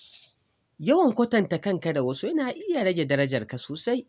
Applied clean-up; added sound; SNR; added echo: none; none; none; none.